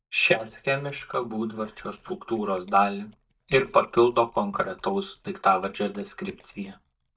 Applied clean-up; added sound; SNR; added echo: neural mask model DeepFilterNet 3.